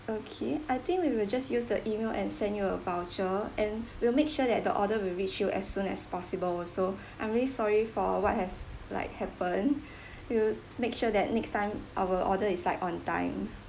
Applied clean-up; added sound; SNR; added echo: none; none; none; none.